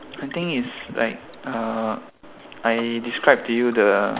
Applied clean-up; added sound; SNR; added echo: none; Liquid; 20 dB; none.